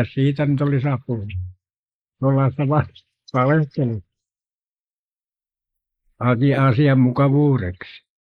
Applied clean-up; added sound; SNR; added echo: neural mask model Resemble Enhance denoiser.